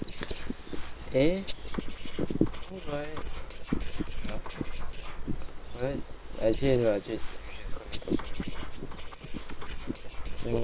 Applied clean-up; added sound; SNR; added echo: neural separator model SepFormer WHAM!.